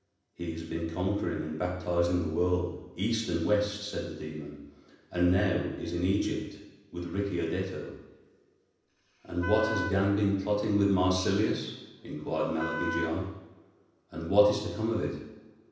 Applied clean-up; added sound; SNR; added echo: none; Wind instrument, woodwind instrument; 8 dB; reverberation time 0.9 s.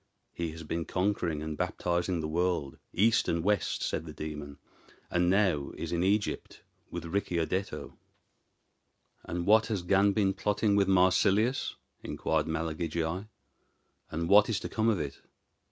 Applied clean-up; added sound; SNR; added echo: none; none; none; none.